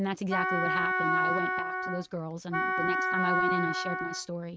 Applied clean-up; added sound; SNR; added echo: neural mask model RNNoise.